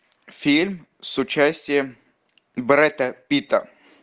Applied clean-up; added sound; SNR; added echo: none; none; none; none.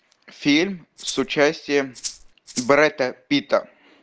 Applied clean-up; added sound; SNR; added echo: none; Rattle (instrument); 12 dB; none.